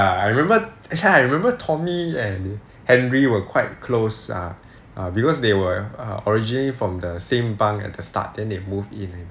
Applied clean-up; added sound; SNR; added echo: none; none; none; none.